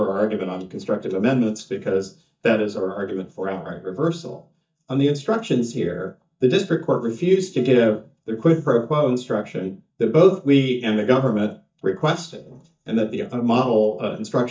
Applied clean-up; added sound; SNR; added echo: neural mask model DeepFilterNet 3.